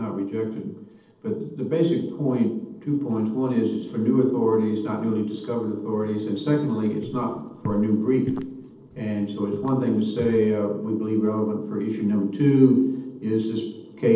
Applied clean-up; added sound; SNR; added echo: neural separator model SepFormer DNS4.